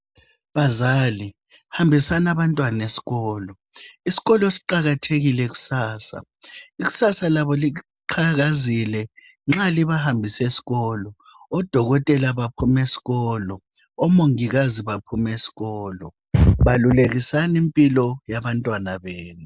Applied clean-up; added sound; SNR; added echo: none; none; none; none.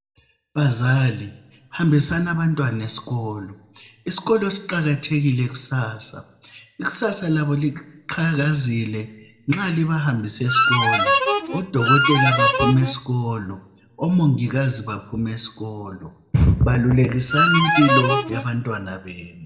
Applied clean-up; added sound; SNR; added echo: none; Harmonica; -2 dB; reverberation time 0.8 s.